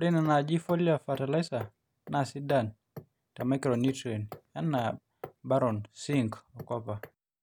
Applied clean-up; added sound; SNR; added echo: none; Hammer; 20 dB; none.